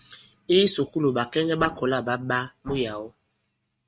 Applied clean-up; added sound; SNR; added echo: neural mask model RNNoise.